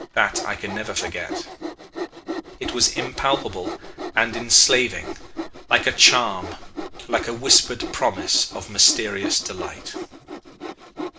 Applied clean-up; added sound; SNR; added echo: none; Sawing; 10 dB; none.